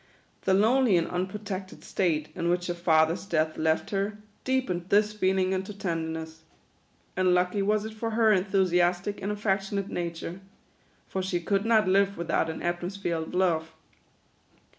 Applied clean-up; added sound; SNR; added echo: none; none; none; none.